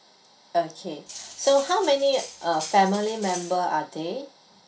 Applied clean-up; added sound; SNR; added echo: none; Cutlery, silverware; 14 dB; reverberation time 0.3 s.